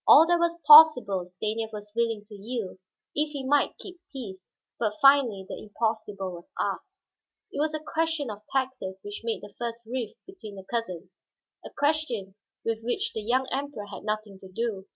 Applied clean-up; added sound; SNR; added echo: none; none; none; none.